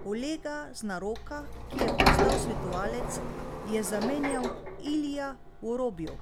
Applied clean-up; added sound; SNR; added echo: none; Sliding door; -2 dB; none.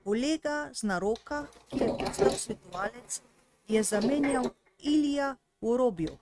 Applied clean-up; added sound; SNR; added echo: neural mask model RNNoise.